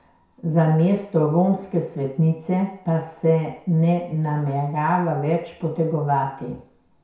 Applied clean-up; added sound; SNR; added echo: none; none; none; reverberation time 0.6 s.